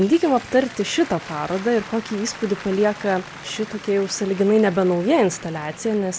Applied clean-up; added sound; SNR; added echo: none; Applause / Cheering; 18 dB; none.